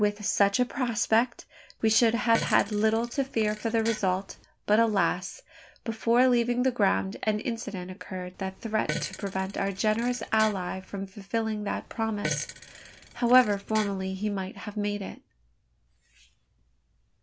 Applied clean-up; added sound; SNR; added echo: none; Fart; 12 dB; none.